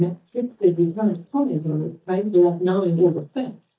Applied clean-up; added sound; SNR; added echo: neural mask model DeepFilterNet 3.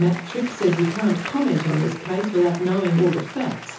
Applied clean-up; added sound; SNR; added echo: none; Applause; 13 dB; reverberation time 0.6 s.